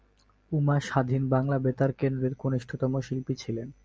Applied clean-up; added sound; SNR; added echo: none; none; none; none.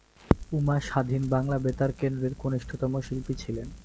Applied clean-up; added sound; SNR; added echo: none; Crackle; 7 dB; none.